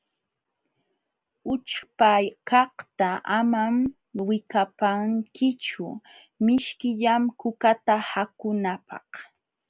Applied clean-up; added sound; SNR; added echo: none; none; none; none.